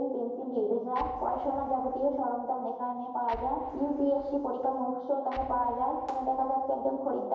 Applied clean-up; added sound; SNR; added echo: none; Explosion; 20 dB; reverberation time 1.0 s.